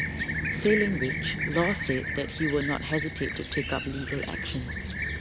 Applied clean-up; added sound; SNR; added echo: none; Fixed-wing aircraft, airplane; 1 dB; none.